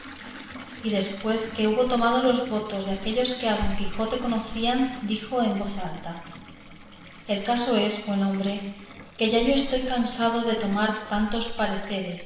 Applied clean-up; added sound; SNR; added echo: none; Bathtub (filling or washing) / Water tap, faucet; 17 dB; reverberation time 1.0 s.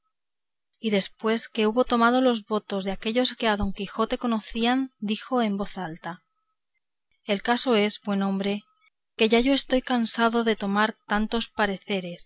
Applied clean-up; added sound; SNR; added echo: none; none; none; none.